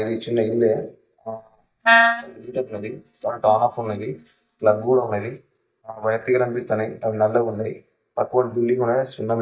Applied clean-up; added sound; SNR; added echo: neural mask model DeepFilterNet 3.